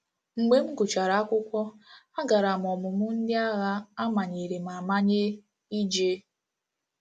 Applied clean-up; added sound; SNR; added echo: none; none; none; none.